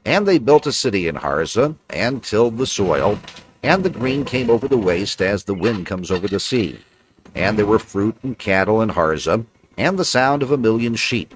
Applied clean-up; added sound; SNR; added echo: neural mask model RNNoise.